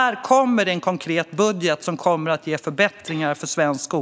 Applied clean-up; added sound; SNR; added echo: none; none; none; none.